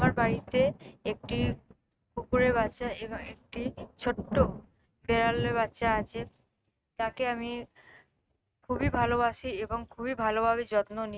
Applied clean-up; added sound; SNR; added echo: neural mask model RNNoise.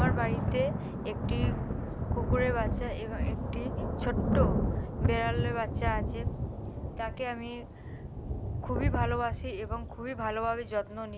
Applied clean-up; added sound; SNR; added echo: none; Thunder / Rain; -3 dB; none.